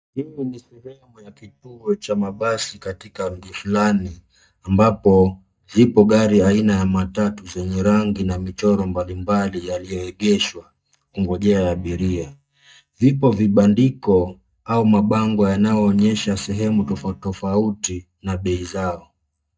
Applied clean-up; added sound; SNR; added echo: neural mask model DeepFilterNet 3.